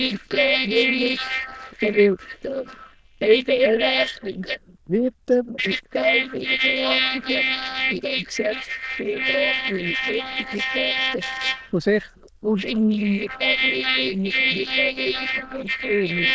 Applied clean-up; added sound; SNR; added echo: neural diffusion model UNIVERSE++.